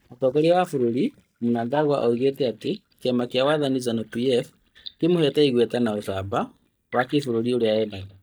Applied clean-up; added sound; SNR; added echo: neural mask model DeepFilterNet 3.